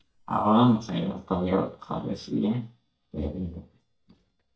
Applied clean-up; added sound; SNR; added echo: neural mask model DeepFilterNet 3.